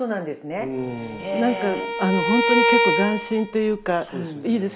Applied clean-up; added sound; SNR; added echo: none; Bowed string instrument; 0 dB; none.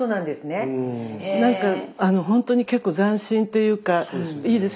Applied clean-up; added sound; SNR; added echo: none; none; none; none.